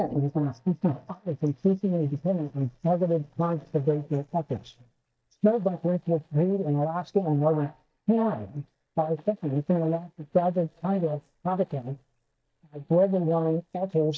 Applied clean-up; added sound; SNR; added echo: neural mask model DeepFilterNet 3.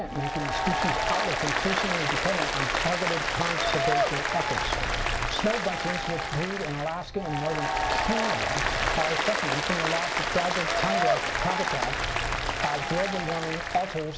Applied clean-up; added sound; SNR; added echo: none; Applause; -3 dB; reverberation time 1.6 s.